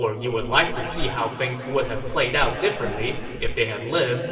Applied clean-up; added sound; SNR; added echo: none; Wind; 6 dB; reverberation time 2.8 s.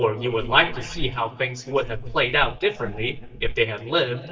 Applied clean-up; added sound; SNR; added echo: neural mask model DeepFilterNet 3.